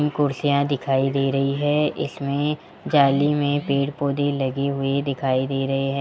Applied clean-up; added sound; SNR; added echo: none; none; none; none.